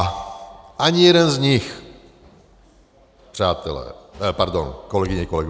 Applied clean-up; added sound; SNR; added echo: none; none; none; none.